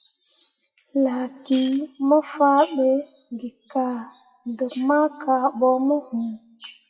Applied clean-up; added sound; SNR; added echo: classical method WPE with log-MMSE.